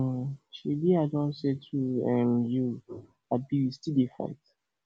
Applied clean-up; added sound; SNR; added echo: none; none; none; none.